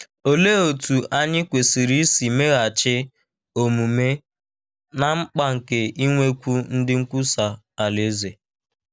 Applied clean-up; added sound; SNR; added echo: none; none; none; none.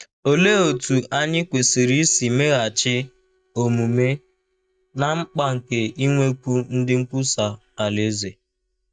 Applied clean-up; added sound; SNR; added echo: neural mask model DeepFilterNet 3.